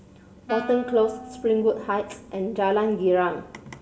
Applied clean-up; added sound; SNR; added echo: none; Wind instrument, woodwind instrument; 15 dB; reverberation time 0.2 s.